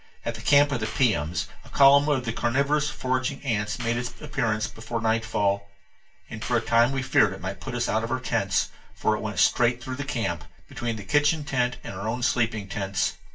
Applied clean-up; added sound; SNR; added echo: none; Clapping; 16 dB; reverberation time 0.2 s.